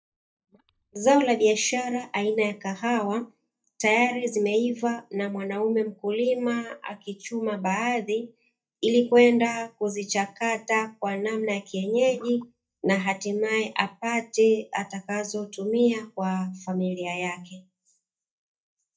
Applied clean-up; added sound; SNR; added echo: neural mask model DeepFilterNet 3.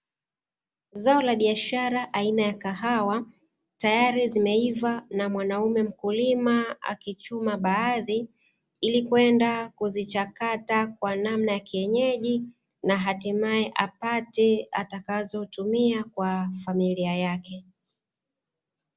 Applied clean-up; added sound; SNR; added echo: none; none; none; none.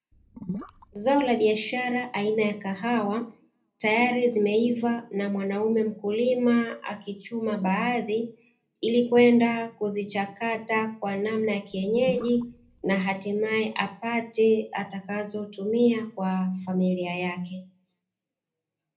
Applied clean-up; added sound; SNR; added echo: none; Gurgling / Liquid; 13 dB; reverberation time 0.3 s.